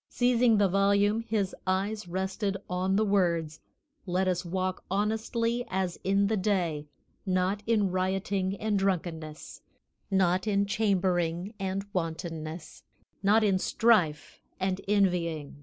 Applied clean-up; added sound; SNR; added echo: none; none; none; none.